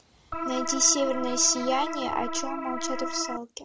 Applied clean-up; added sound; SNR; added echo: none; Organ; 4 dB; none.